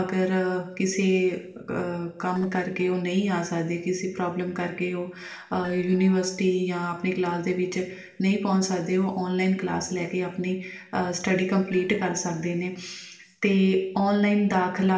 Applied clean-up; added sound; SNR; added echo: neural separator model SepFormer DNS4.